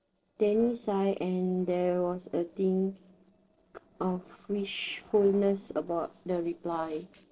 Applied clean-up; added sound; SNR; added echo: neural separator model SepFormer DNS4.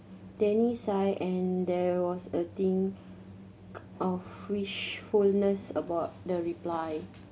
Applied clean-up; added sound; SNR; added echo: none; none; none; none.